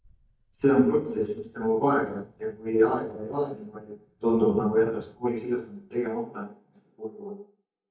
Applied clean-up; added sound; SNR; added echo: neural mask model DeepFilterNet 3.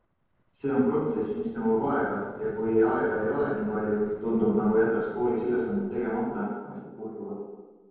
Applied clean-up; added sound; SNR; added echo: neural separator model SepFormer DNS4.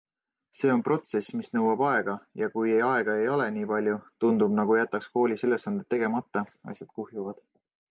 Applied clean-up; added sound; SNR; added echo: none; none; none; none.